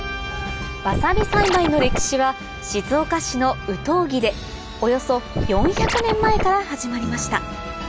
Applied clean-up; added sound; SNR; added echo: none; Scratching (performance technique); 0 dB; none.